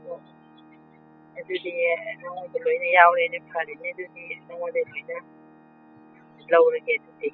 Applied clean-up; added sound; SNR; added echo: classical method spectral subtraction.